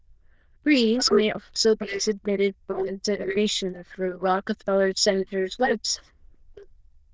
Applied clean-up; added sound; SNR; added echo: neural diffusion model UNIVERSE++.